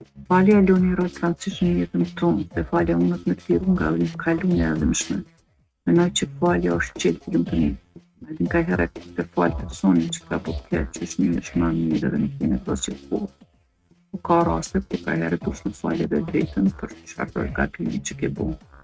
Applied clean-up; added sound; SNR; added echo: neural mask model RNNoise.